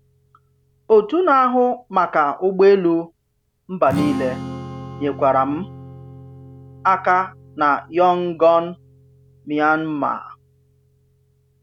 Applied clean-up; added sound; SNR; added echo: none; Strum; 16 dB; none.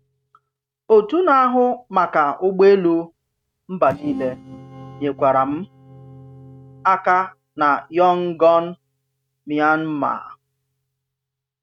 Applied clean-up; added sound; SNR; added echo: neural mask model RNNoise.